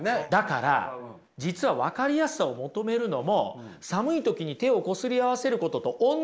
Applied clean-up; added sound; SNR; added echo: none; none; none; none.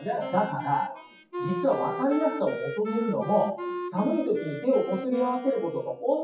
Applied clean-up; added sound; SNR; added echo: classical method WPE with log-MMSE.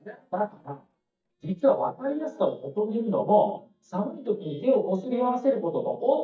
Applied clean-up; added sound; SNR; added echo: neural mask model DeepFilterNet 3.